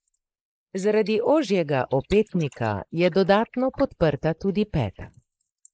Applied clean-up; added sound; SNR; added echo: neural mask model Resemble Enhance denoiser.